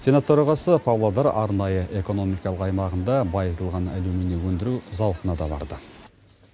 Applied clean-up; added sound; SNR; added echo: none; none; none; none.